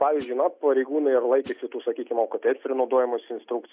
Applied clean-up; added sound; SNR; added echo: none; Hi-hat; 19 dB; none.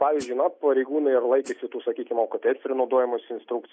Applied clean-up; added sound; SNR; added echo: neural mask model Resemble Enhance denoiser.